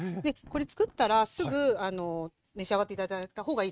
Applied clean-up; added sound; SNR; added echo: neural mask model RNNoise.